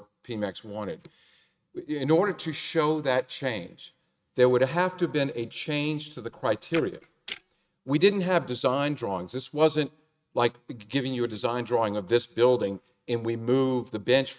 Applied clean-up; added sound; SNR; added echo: neural mask model RNNoise.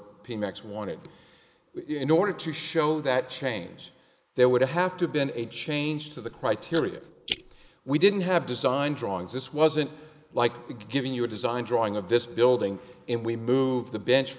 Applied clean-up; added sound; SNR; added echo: neural mask model Resemble Enhance denoiser.